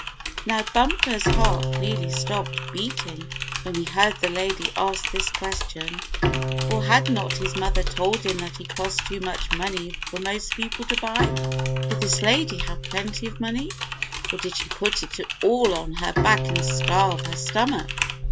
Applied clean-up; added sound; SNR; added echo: none; Bowed string instrument + Typing; 0 dB; none.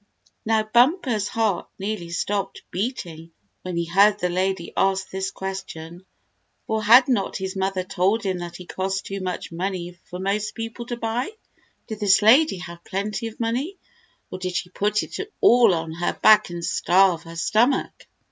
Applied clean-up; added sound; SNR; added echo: none; none; none; none.